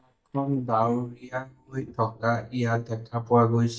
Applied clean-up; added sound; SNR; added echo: neural mask model DeepFilterNet 3.